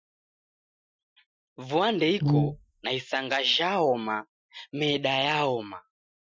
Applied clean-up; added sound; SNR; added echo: classical method Wiener filter.